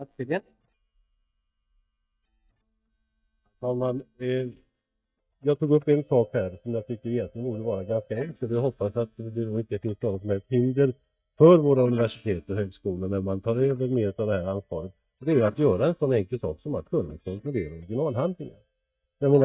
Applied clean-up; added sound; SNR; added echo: neural mask model DeepFilterNet 3.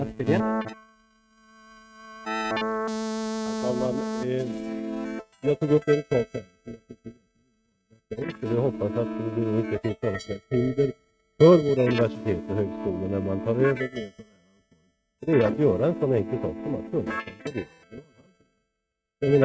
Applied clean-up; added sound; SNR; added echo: neural mask model RNNoise.